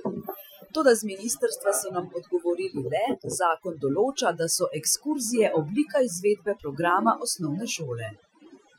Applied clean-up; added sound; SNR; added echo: classical method Wiener filter.